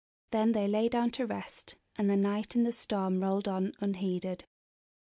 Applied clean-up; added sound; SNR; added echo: none; none; none; none.